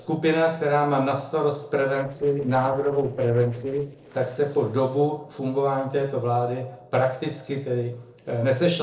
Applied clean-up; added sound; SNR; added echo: neural separator model SepFormer DNS4.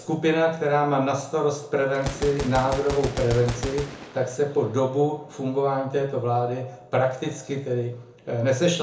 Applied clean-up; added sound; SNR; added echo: none; Gunshot, gunfire; 14 dB; reverberation time 0.5 s.